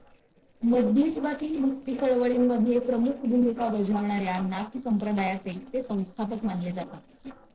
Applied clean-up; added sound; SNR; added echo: neural separator model SepFormer DNS4.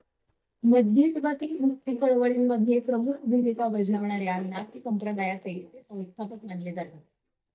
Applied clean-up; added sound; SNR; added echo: neural mask model DeepFilterNet 3.